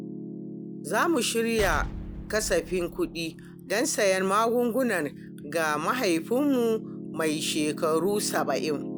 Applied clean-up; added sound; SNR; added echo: none; Explosion + Piano; 10 dB; none.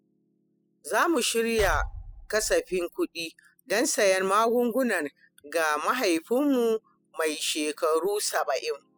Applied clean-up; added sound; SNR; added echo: classical method spectral subtraction.